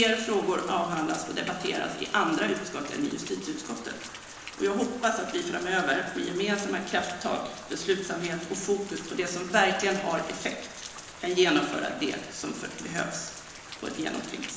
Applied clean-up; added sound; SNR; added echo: none; Rain; 14 dB; reverberation time 1.0 s.